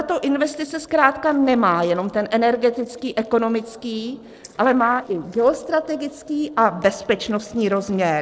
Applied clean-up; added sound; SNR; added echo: neural separator model SepFormer DNS4.